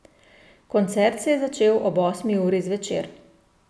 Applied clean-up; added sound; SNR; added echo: none; none; none; none.